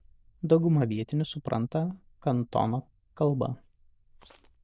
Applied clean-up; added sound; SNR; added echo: neural diffusion model UNIVERSE++.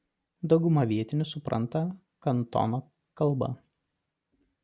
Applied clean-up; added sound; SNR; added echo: none; none; none; none.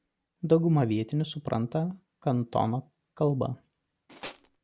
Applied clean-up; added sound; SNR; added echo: none; Tools; 16 dB; none.